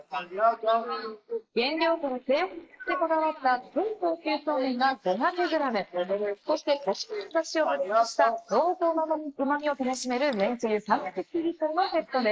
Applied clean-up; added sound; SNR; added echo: neural mask model Resemble Enhance denoiser.